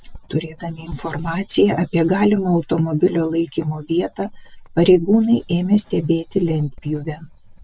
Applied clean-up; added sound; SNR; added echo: none; Writing; 20 dB; none.